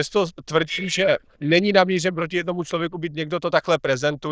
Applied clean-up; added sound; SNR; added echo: neural diffusion model UNIVERSE++.